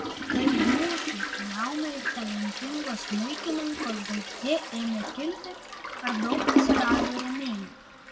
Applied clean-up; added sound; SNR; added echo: none; Toilet flush; -2 dB; reverberation time 0.9 s.